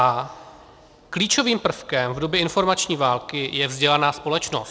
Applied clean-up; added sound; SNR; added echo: none; none; none; none.